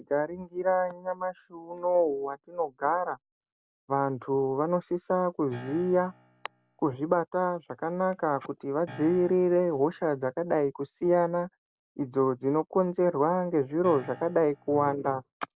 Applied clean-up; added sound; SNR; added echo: none; Piano; 20 dB; none.